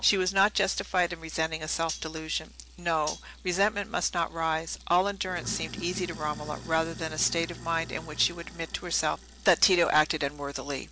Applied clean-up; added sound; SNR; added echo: none; Cutlery, silverware + Sink (filling or washing); 16 dB; none.